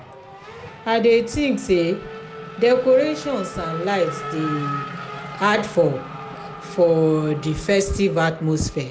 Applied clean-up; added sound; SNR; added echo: none; Race car, auto racing / Accelerating, revving, vroom; 13 dB; none.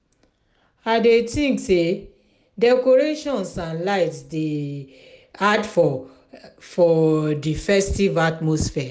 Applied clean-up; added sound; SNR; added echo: none; none; none; none.